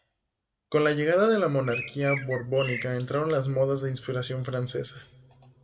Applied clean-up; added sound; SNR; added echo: none; Bird; 10 dB; reverberation time 1.4 s.